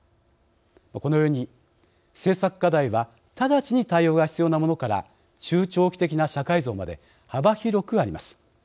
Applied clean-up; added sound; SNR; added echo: none; none; none; none.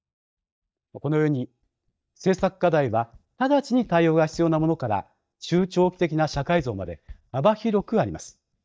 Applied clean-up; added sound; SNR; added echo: neural mask model DeepFilterNet 3.